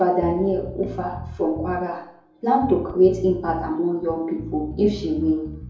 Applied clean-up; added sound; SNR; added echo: none; Bass guitar; 13 dB; reverberation time 2.6 s.